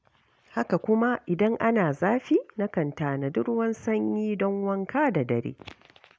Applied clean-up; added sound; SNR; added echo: none; none; none; none.